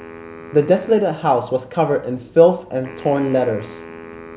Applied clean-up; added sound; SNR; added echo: none; Wind instrument, woodwind instrument; 19 dB; none.